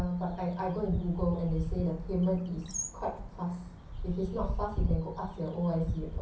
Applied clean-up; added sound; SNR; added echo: none; Bird; 4 dB; reverberation time 0.6 s.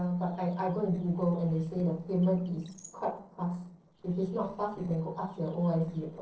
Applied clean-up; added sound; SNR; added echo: neural separator model SepFormer DNS4.